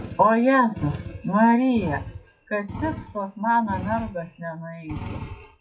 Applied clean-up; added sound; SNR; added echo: classical method WPE with log-MMSE.